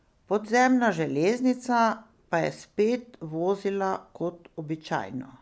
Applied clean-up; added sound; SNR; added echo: none; none; none; none.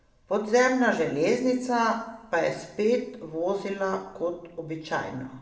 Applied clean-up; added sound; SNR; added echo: none; none; none; reverberation time 0.7 s.